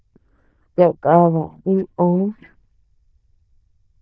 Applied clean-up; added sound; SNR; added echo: neural diffusion model UNIVERSE++.